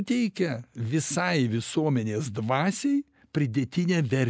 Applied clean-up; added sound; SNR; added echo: none; none; none; none.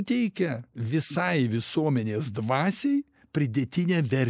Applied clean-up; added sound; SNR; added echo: neural mask model Resemble Enhance denoiser.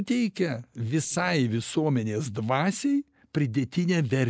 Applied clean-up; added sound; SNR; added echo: neural separator model SepFormer DNS4.